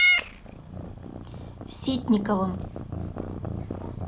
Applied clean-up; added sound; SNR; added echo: none; Meow / Purr; -1 dB; none.